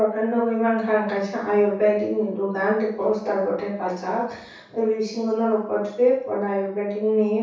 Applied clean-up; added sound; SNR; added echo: none; none; none; reverberation time 0.6 s.